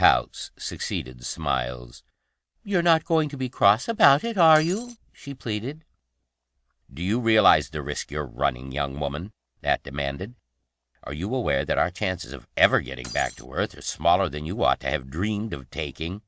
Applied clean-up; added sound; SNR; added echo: none; Shatter; 14 dB; none.